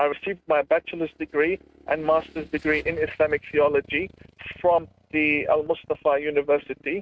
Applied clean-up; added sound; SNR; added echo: neural mask model RNNoise.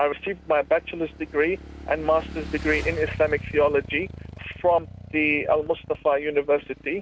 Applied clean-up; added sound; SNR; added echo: none; Motorcycle / Engine; 14 dB; none.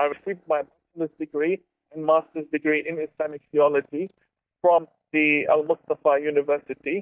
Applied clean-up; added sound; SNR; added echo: neural mask model DeepFilterNet 3.